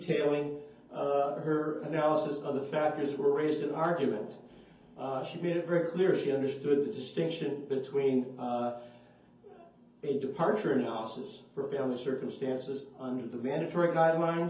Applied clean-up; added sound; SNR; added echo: none; none; none; reverberation time 0.5 s.